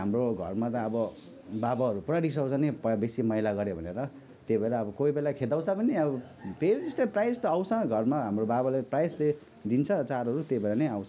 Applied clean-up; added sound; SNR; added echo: none; none; none; none.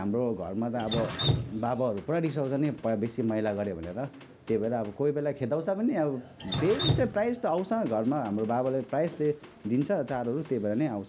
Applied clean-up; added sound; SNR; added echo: none; Drip; 9 dB; none.